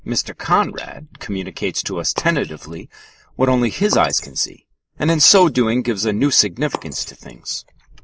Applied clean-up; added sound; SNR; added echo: neural mask model Resemble Enhance denoiser.